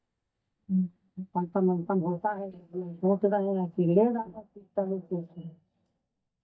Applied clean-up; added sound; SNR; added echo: neural mask model DeepFilterNet 3.